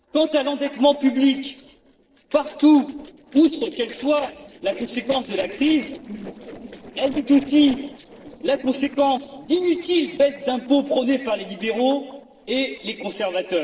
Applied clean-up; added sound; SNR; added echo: neural separator model SepFormer DNS4.